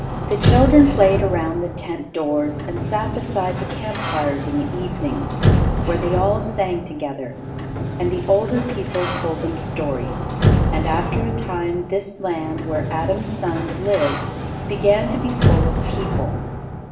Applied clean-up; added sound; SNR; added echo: none; Sliding door; 0 dB; reverberation time 1.3 s.